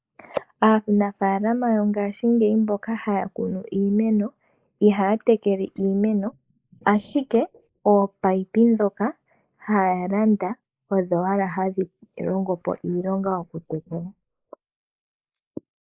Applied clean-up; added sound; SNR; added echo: neural mask model Resemble Enhance denoiser.